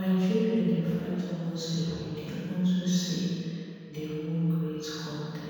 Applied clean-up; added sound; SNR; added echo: none; none; none; reverberation time 2.1 s.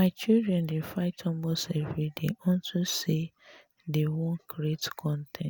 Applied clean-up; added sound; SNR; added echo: none; none; none; none.